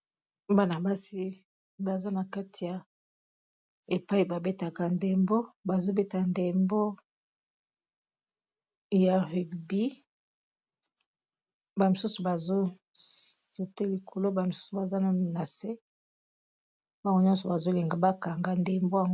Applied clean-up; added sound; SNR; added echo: none; none; none; none.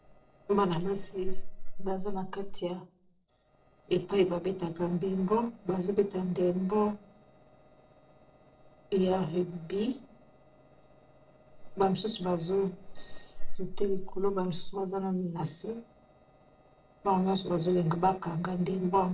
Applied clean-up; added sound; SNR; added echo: neural separator model SepFormer DNS4.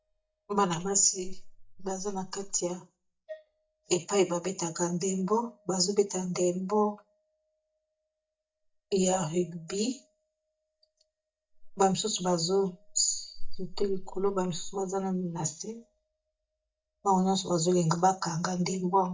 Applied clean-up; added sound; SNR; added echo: neural mask model DeepFilterNet 3.